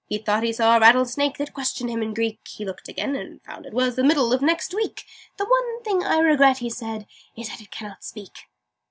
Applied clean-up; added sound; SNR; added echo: none; none; none; none.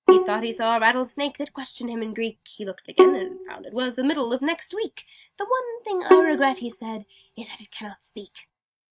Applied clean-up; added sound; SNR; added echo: neural mask model RNNoise.